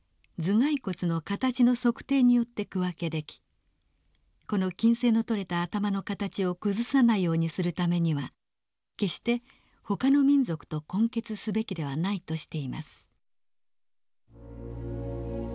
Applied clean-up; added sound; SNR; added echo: none; none; none; none.